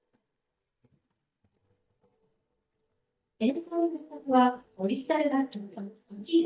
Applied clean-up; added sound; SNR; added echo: neural mask model DeepFilterNet 3.